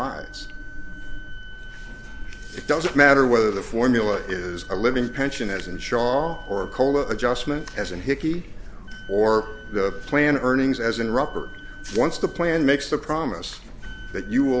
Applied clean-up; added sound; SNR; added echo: none; Wind instrument, woodwind instrument + Engine / Mechanisms; 19 dB; none.